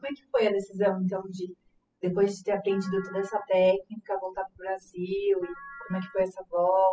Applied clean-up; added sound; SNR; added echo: classical method spectral subtraction.